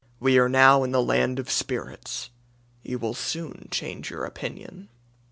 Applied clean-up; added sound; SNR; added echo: none; none; none; none.